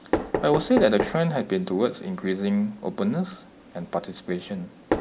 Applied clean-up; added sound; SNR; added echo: none; Knock; 7 dB; none.